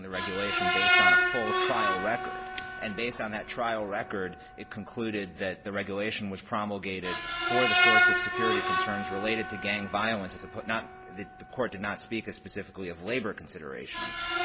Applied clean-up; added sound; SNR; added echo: none; Screech; -5 dB; none.